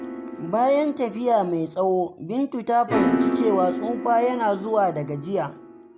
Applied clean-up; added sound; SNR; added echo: none; Piano; 5 dB; none.